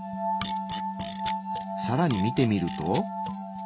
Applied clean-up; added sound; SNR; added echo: none; none; none; none.